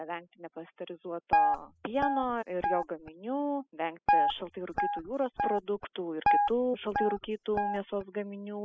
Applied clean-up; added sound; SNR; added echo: classical method spectral subtraction.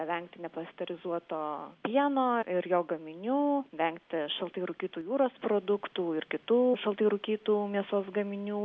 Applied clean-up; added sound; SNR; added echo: none; none; none; none.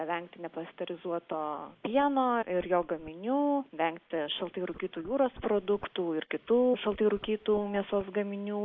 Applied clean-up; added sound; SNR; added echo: neural mask model Resemble Enhance denoiser.